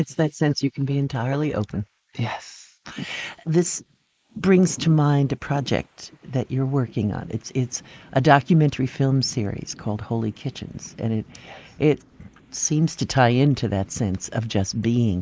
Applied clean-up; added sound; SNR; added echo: neural mask model Resemble Enhance denoiser.